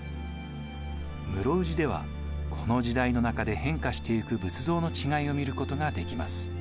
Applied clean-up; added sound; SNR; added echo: none; none; none; none.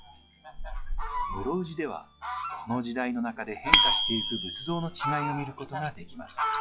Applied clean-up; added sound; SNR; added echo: classical method log-MMSE.